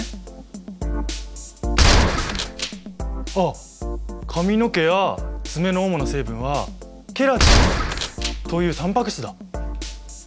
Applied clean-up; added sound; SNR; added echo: none; Gunshot, gunfire; -5 dB; none.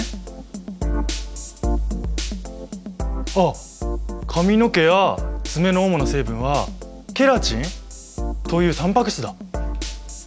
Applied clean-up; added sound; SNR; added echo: none; none; none; none.